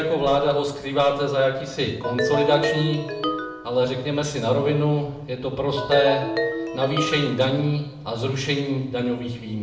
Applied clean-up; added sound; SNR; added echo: none; Ringtone; 4 dB; reverberation time 0.8 s.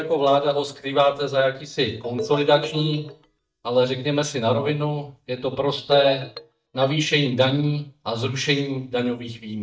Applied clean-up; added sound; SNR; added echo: neural mask model DeepFilterNet 3.